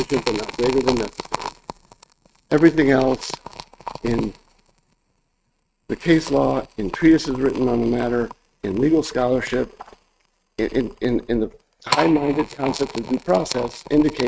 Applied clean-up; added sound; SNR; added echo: neural mask model RNNoise.